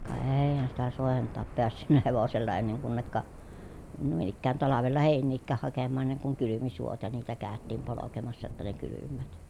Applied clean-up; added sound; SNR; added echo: none; Thunder / Rain; 14 dB; none.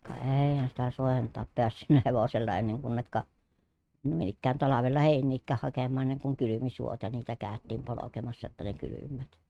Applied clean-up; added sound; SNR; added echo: neural mask model RNNoise.